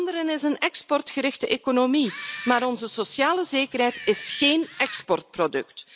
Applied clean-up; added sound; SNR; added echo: none; Camera; 11 dB; none.